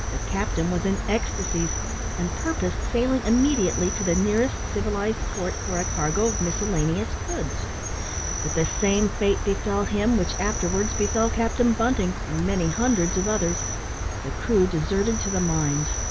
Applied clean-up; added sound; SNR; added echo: none; Cricket; 3 dB; none.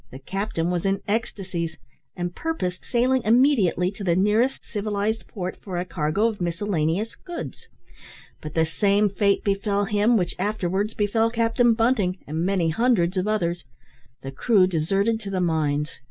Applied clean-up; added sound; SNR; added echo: none; none; none; none.